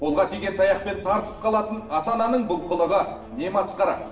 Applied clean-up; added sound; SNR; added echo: none; Rattle (instrument); 20 dB; reverberation time 0.8 s.